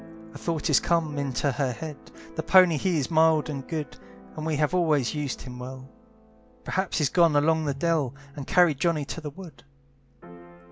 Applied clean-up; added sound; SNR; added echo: none; Keyboard (musical) + Bowed string instrument; 19 dB; none.